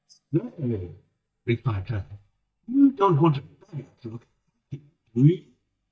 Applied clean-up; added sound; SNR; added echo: neural mask model DeepFilterNet 3.